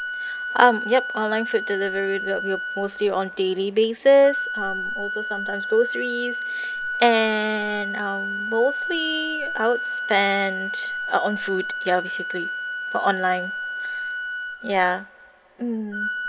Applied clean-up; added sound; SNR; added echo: none; Organ; 5 dB; none.